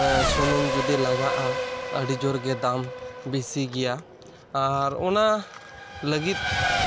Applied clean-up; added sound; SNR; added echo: none; Race car, auto racing / Accelerating, revving, vroom; 2 dB; none.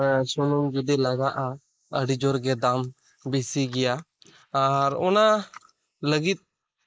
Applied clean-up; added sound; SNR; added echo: neural mask model Resemble Enhance denoiser.